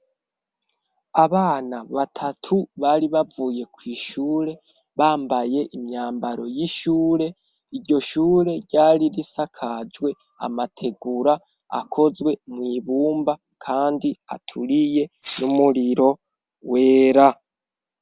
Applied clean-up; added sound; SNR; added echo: none; Rattle (instrument); 15 dB; none.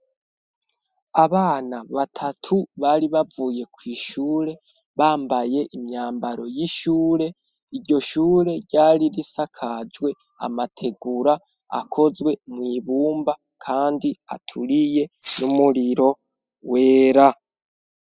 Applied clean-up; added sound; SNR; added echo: classical method spectral subtraction.